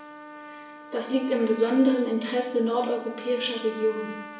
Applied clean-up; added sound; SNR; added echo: none; Trumpet; 15 dB; reverberation time 0.8 s.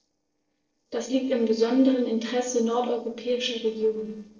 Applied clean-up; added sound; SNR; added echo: neural separator model SepFormer DNS4.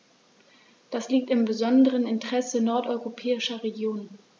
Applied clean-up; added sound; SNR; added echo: none; none; none; none.